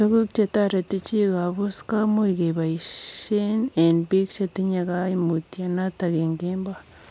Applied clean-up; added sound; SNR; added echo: none; none; none; none.